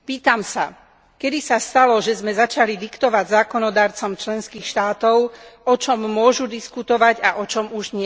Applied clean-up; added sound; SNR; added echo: none; none; none; none.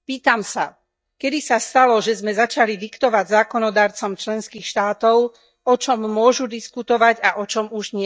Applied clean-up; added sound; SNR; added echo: neural mask model DeepFilterNet 3.